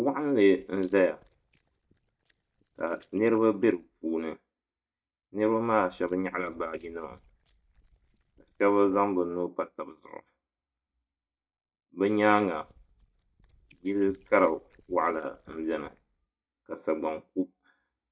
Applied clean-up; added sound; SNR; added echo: neural mask model DeepFilterNet 3.